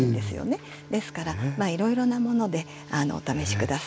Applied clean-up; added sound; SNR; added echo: none; Bowed string instrument; 20 dB; none.